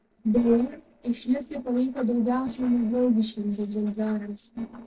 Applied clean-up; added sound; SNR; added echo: neural separator model SepFormer DNS4.